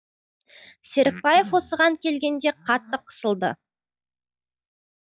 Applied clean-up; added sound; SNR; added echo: classical method log-MMSE.